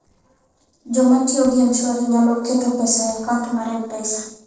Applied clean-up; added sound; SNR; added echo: neural separator model SepFormer DNS4.